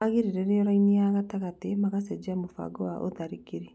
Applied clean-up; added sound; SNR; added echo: none; none; none; none.